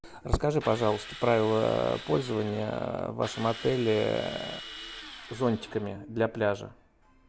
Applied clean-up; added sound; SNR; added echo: none; Drill; 15 dB; none.